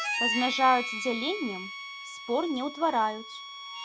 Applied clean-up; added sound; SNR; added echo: none; Harmonica; 5 dB; none.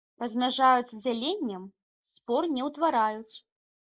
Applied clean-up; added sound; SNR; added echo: neural mask model Resemble Enhance denoiser.